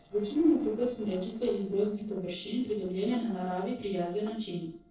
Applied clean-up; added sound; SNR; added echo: neural separator model SepFormer DNS4.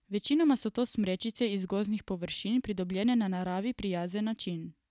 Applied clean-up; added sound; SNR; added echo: none; none; none; none.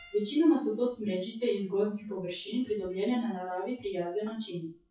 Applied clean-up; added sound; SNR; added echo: classical method WPE with log-MMSE.